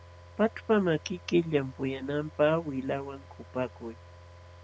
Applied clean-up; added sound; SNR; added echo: none; Car; 19 dB; none.